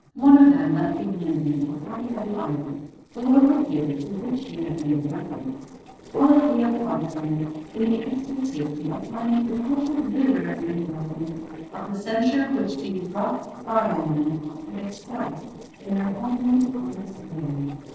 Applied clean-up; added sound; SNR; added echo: neural separator model SepFormer DNS4.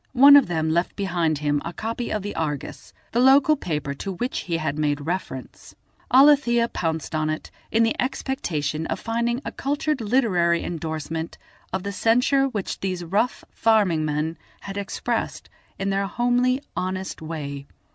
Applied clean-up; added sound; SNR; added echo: none; none; none; none.